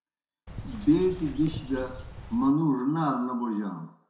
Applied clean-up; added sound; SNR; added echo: none; Bird; 12 dB; reverberation time 0.6 s.